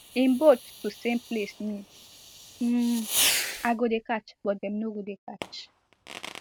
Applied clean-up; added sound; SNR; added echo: none; Fireworks; 7 dB; none.